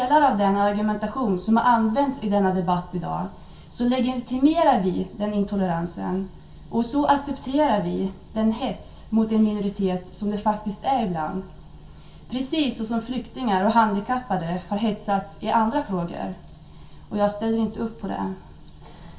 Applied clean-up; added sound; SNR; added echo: none; none; none; reverberation time 0.2 s.